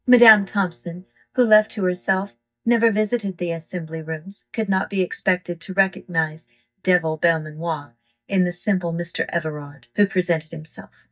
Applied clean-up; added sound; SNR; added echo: neural mask model DeepFilterNet 3.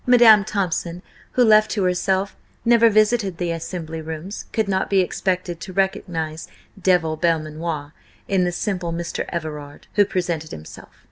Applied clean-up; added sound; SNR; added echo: none; none; none; none.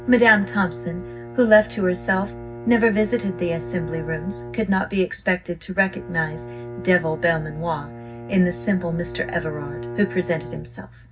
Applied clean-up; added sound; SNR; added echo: none; Bowed string instrument; 12 dB; reverberation time 0.4 s.